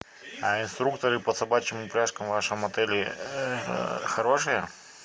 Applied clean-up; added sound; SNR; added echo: none; none; none; none.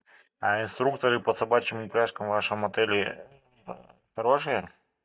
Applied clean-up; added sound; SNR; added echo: neural mask model DeepFilterNet 3.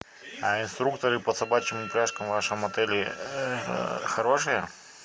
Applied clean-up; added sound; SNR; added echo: none; Wind instrument, woodwind instrument; 16 dB; none.